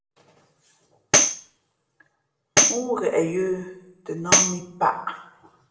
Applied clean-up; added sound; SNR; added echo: none; Tambourine; -5 dB; reverberation time 0.8 s.